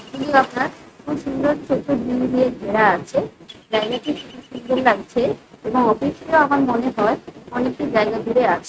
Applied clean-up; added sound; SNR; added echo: neural mask model RNNoise.